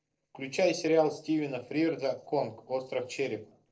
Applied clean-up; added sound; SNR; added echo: neural separator model SepFormer DNS4.